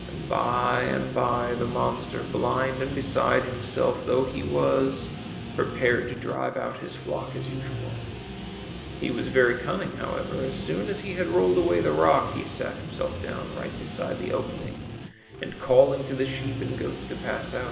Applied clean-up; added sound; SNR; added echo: none; Guitar; 9 dB; reverberation time 1.1 s.